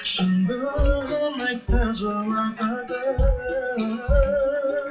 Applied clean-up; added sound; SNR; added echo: classical method WPE with log-MMSE.